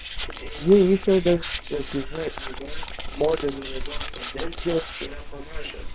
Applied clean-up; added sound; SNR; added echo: neural separator model SepFormer WHAMR!.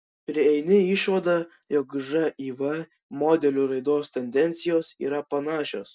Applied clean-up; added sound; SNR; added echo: none; none; none; none.